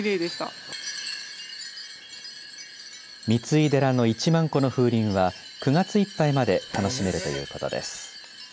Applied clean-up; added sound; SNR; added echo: none; Fart; 12 dB; none.